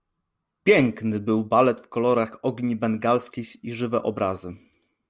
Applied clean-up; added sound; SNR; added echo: none; none; none; none.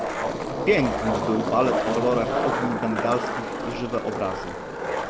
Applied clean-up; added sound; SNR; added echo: none; Skateboard; 0 dB; none.